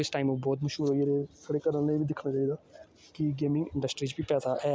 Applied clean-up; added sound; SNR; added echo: none; none; none; none.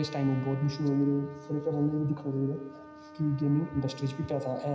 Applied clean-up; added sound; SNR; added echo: none; Trumpet; 18 dB; reverberation time 0.9 s.